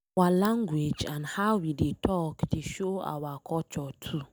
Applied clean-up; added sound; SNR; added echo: none; none; none; none.